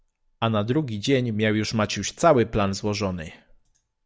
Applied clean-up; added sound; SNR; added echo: none; none; none; none.